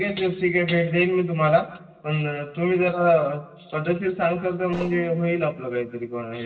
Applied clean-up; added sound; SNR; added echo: neural separator model SepFormer DNS4.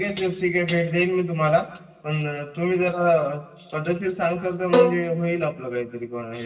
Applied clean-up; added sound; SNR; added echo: none; Bowed string instrument; 1 dB; reverberation time 2.4 s.